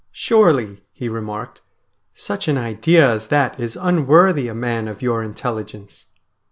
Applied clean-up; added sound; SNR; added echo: none; none; none; none.